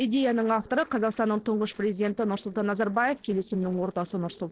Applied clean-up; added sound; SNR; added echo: neural separator model SepFormer DNS4.